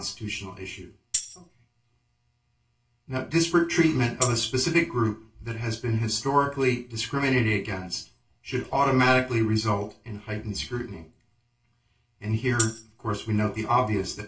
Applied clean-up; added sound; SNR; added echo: none; Tambourine; 9 dB; reverberation time 0.3 s.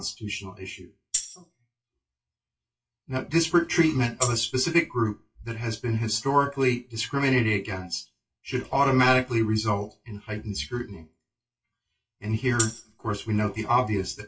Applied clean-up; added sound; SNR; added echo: classical method WPE with log-MMSE.